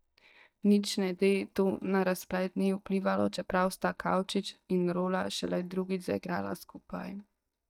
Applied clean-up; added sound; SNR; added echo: neural mask model DeepFilterNet 3.